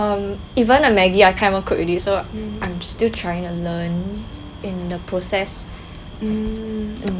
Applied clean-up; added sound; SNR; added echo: none; Aircraft; 15 dB; none.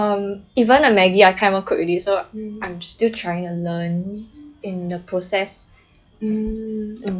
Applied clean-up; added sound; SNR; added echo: classical method log-MMSE.